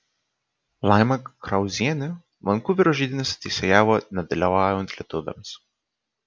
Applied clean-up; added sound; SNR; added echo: none; none; none; none.